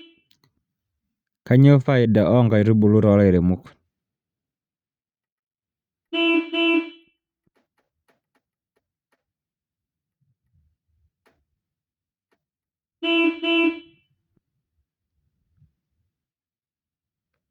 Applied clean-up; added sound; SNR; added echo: neural mask model RNNoise.